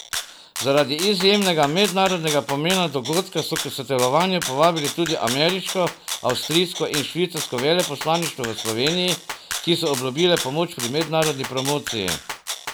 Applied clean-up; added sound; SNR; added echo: none; Rattle (instrument); 9 dB; none.